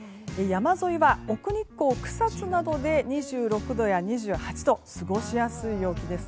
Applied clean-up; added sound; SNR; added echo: none; none; none; none.